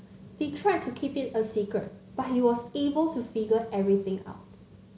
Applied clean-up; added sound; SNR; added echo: none; none; none; none.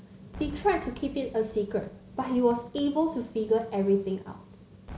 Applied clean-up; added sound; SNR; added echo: none; Cheering / Fireworks; 20 dB; none.